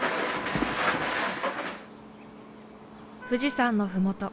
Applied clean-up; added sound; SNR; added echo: none; Wind instrument, woodwind instrument; 16 dB; none.